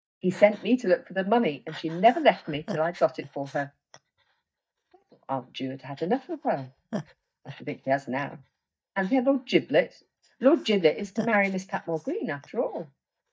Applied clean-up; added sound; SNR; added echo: neural mask model DeepFilterNet 3.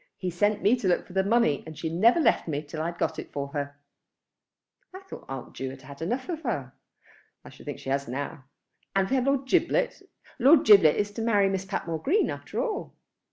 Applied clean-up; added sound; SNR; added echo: none; none; none; none.